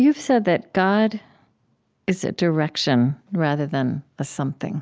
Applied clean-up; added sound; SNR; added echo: none; none; none; none.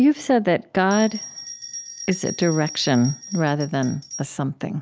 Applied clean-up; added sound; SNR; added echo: none; Bell; 14 dB; none.